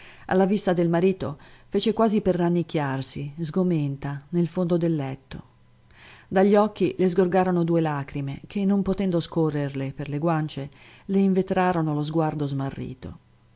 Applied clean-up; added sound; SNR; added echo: none; none; none; none.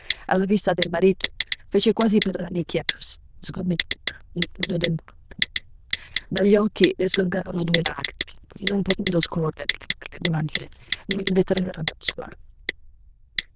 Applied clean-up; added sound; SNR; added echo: neural diffusion model UNIVERSE++.